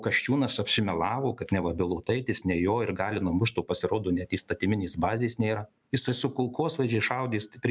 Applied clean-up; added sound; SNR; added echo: none; none; none; none.